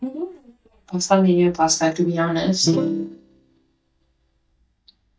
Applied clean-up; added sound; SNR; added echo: neural mask model DeepFilterNet 3.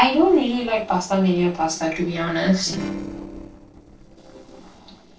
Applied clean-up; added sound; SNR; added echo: neural separator model SepFormer DNS4.